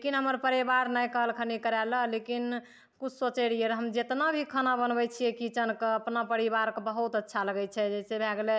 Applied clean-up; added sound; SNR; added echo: none; none; none; none.